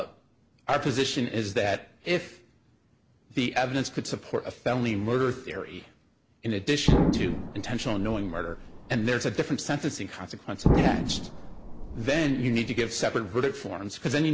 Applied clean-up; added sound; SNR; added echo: none; Explosion; -1 dB; none.